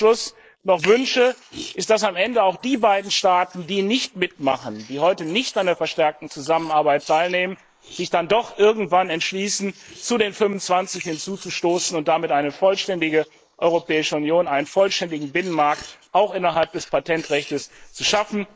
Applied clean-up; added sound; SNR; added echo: neural mask model Resemble Enhance denoiser.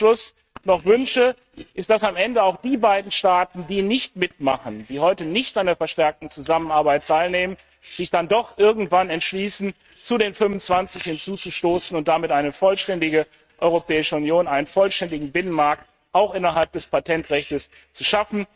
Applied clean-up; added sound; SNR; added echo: neural mask model RNNoise.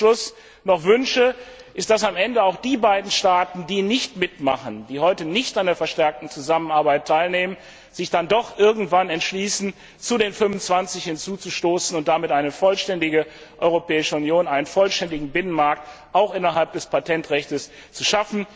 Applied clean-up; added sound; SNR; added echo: none; none; none; none.